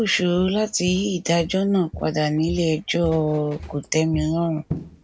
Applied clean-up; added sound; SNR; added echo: none; Walk, footsteps; 15 dB; none.